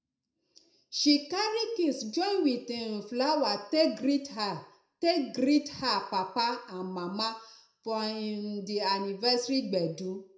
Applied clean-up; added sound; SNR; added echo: none; none; none; reverberation time 0.5 s.